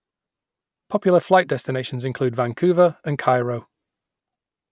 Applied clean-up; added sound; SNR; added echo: none; none; none; none.